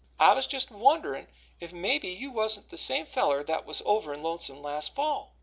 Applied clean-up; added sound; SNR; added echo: none; none; none; none.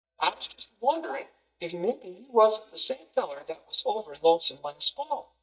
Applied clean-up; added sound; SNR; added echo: neural mask model DeepFilterNet 3.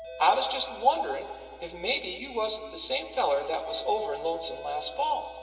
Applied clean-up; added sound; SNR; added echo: none; Doorbell; 14 dB; reverberation time 2.3 s.